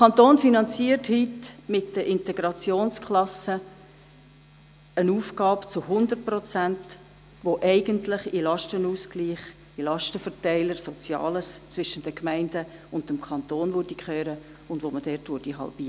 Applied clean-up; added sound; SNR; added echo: none; none; none; none.